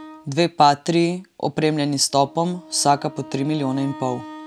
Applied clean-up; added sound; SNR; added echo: none; Wind instrument, woodwind instrument; 19 dB; none.